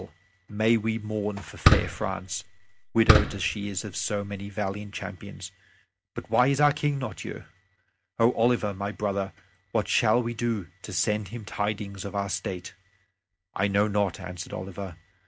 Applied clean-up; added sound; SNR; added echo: none; Fireworks; -3 dB; none.